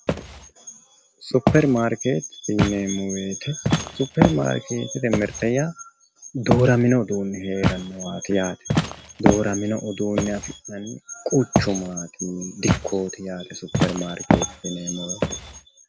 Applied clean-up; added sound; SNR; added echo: none; Walk, footsteps; 2 dB; none.